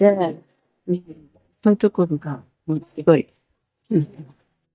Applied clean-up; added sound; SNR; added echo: neural mask model DeepFilterNet 3.